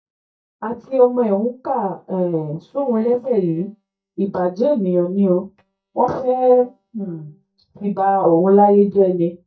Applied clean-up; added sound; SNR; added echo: neural mask model DeepFilterNet 3.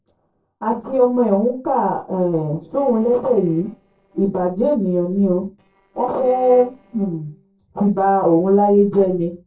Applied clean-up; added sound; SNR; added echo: neural separator model SepFormer DNS4.